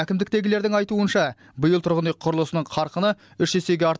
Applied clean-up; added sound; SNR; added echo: none; none; none; none.